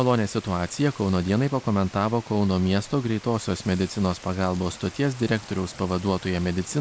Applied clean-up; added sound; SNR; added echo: none; Sink (filling or washing) / Water + Water; 20 dB; none.